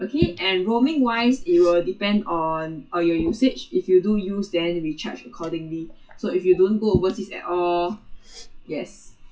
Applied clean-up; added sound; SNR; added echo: classical method WPE with log-MMSE.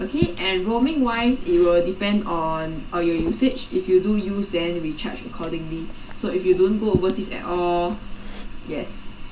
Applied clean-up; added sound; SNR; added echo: none; Liquid; 9 dB; reverberation time 0.2 s.